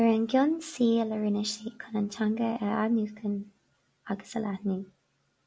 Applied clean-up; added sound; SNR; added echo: none; none; none; none.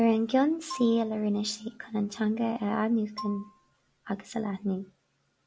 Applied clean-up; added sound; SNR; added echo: none; Marimba, xylophone; 17 dB; none.